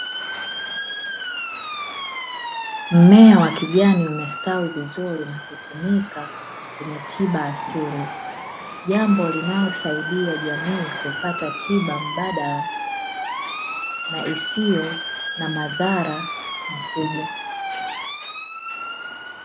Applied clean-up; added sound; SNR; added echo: none; Motor vehicle (road) / Siren; 8 dB; none.